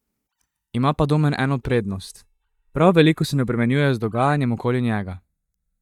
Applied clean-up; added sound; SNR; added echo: neural mask model DeepFilterNet 3.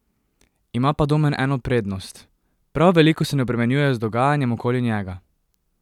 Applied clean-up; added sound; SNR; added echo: none; none; none; none.